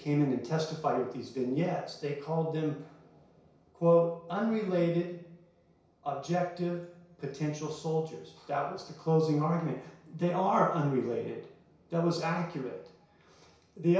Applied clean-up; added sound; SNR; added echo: none; none; none; reverberation time 0.6 s.